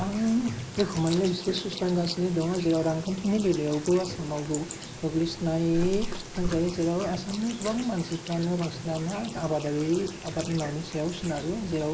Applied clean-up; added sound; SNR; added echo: neural mask model Resemble Enhance denoiser.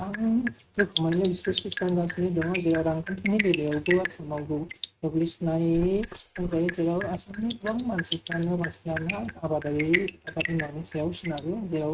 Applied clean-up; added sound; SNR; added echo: neural mask model RNNoise.